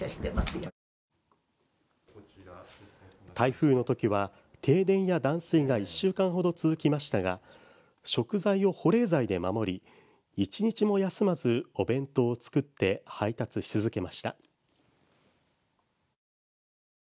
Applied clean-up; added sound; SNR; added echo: none; none; none; none.